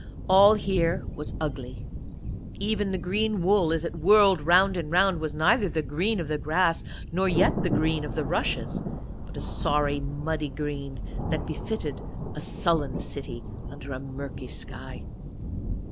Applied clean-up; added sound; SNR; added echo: none; Thunder; 6 dB; none.